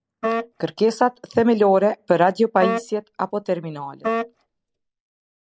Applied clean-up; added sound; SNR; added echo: neural mask model Resemble Enhance denoiser.